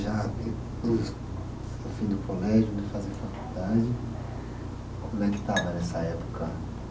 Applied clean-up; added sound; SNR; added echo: none; none; none; none.